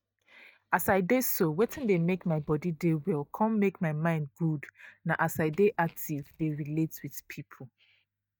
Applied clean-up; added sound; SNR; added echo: neural mask model DeepFilterNet 3.